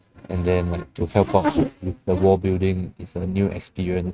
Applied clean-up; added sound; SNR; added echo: neural mask model RNNoise.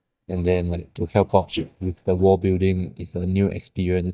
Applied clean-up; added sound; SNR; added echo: neural mask model DeepFilterNet 3.